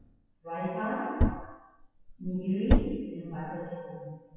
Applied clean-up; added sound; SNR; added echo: classical method WPE with log-MMSE.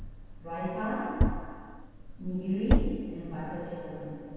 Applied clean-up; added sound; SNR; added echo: none; Thump, thud; -3 dB; reverberation time 2.1 s.